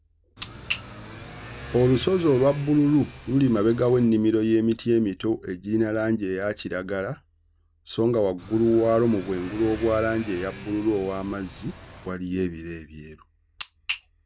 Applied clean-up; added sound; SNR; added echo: none; Motorcycle / Accelerating, revving, vroom; 15 dB; none.